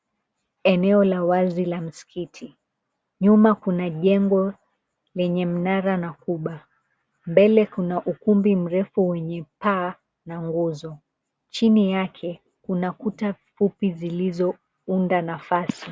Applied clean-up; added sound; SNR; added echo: none; none; none; none.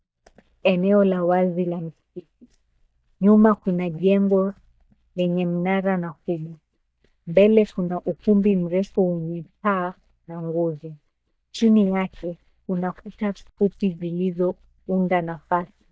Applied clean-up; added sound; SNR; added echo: neural mask model DeepFilterNet 3.